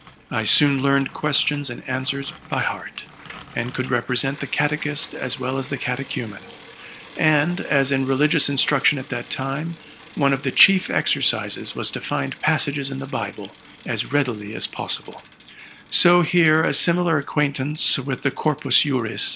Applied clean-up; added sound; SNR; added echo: none; Bicycle; 17 dB; none.